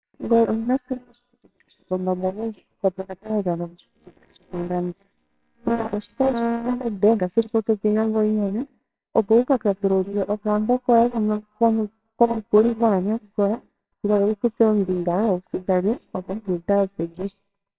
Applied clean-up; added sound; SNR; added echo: neural separator model SepFormer WHAMR!.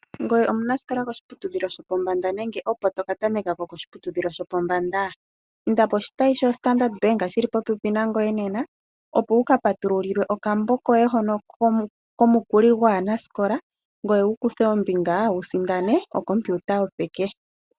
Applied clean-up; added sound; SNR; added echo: none; none; none; none.